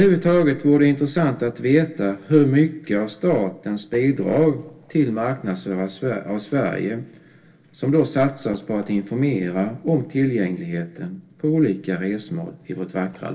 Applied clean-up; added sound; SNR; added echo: neural separator model SepFormer DNS4.